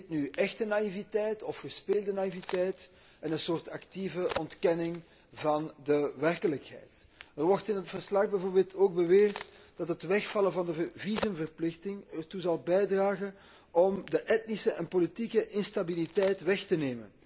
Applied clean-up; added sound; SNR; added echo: none; Crack; 19 dB; none.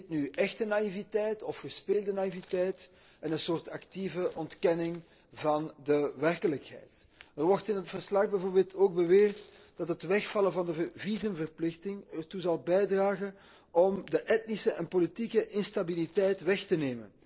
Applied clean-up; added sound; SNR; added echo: neural separator model SepFormer DNS4.